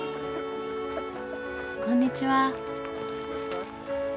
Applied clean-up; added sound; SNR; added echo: none; none; none; none.